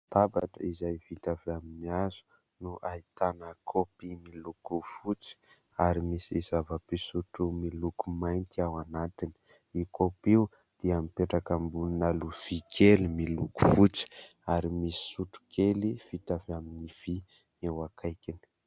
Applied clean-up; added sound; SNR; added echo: none; none; none; none.